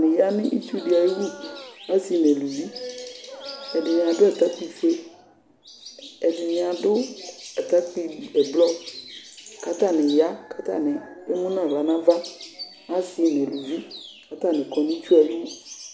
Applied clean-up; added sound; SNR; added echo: none; Dog; 18 dB; none.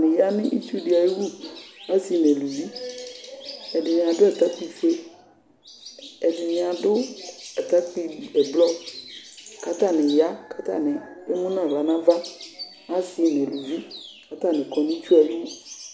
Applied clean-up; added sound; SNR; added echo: none; none; none; none.